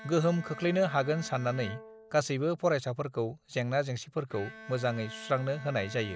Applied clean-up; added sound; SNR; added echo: none; Bowed string instrument; 17 dB; none.